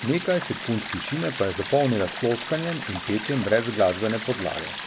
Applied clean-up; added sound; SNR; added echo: none; Stream; 9 dB; none.